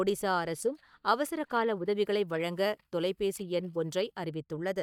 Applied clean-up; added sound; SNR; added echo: neural mask model DeepFilterNet 3.